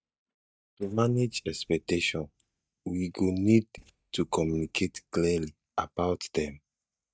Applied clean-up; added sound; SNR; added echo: neural mask model DeepFilterNet 3.